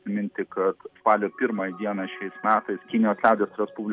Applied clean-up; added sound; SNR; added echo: none; none; none; none.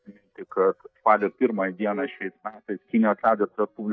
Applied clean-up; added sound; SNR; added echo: neural mask model DeepFilterNet 3.